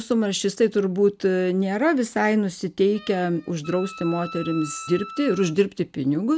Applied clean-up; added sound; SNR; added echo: none; Wind instrument, woodwind instrument; 16 dB; none.